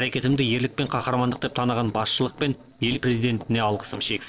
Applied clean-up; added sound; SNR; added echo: neural separator model SepFormer DNS4.